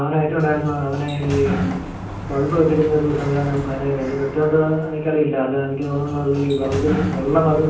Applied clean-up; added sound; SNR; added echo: none; Sliding door; 9 dB; reverberation time 0.6 s.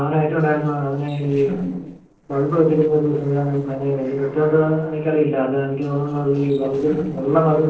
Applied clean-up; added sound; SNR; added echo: neural separator model SepFormer DNS4.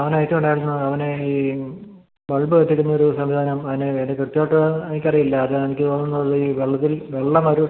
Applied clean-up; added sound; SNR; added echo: none; none; none; none.